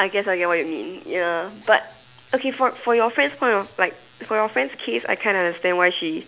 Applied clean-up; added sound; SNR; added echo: none; none; none; none.